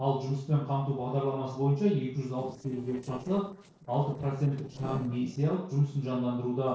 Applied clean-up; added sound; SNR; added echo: neural separator model SepFormer DNS4.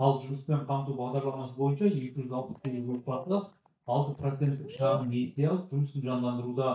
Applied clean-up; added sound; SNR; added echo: neural mask model DeepFilterNet 3.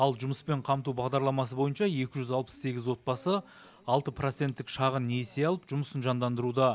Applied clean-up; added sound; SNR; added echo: none; none; none; none.